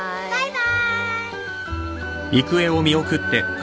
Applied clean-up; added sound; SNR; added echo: none; none; none; none.